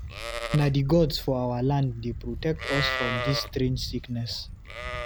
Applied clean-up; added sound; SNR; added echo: none; Livestock, farm animals, working animals; 7 dB; none.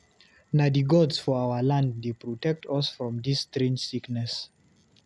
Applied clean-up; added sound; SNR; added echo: none; none; none; none.